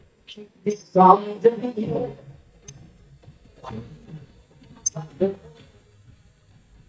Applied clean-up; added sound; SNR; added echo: neural mask model DeepFilterNet 3.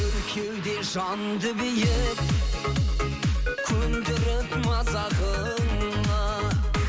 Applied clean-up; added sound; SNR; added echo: none; none; none; none.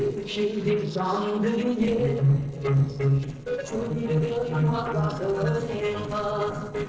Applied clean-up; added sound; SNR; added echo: neural separator model SepFormer DNS4.